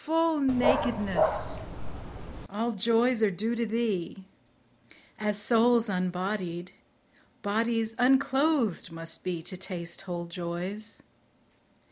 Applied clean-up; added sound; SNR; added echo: none; Dog; 0 dB; none.